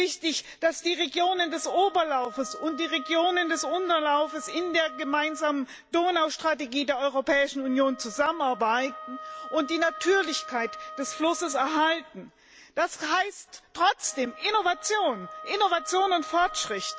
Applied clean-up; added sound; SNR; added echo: none; Wind instrument, woodwind instrument; 15 dB; none.